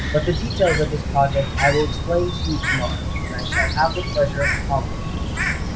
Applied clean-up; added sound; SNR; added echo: none; Bird; 0 dB; none.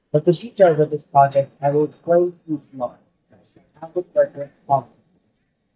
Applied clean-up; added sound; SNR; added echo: neural mask model DeepFilterNet 3.